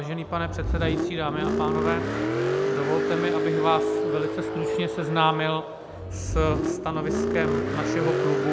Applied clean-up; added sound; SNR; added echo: none; Car; -2 dB; none.